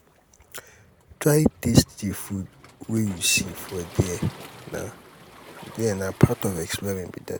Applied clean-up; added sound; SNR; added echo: none; Waves, surf; 19 dB; none.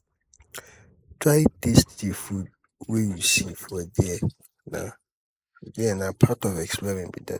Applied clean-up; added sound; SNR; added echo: neural mask model Resemble Enhance denoiser.